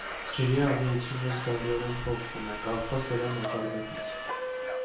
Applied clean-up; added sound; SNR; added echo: none; Subway, metro, underground; 5 dB; reverberation time 0.5 s.